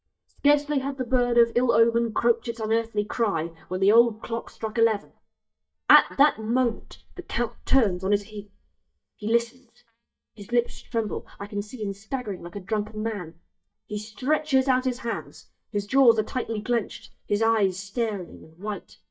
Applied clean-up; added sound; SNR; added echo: neural mask model DeepFilterNet 3.